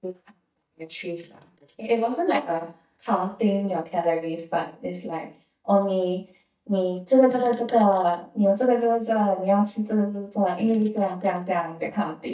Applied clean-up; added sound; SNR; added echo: neural mask model DeepFilterNet 3.